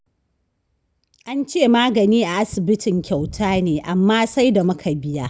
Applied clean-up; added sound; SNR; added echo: none; none; none; none.